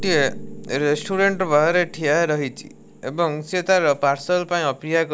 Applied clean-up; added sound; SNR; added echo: none; Piano; 16 dB; none.